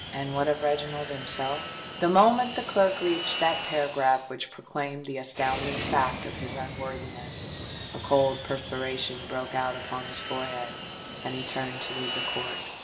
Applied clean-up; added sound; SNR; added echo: none; Fixed-wing aircraft, airplane; 7 dB; reverberation time 1.0 s.